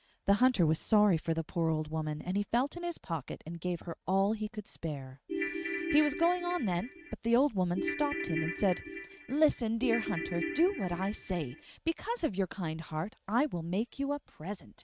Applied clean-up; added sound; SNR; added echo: neural mask model RNNoise.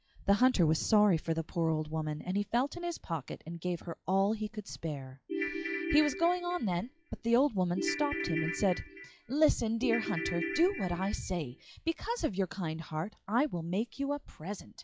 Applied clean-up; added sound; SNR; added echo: classical method log-MMSE.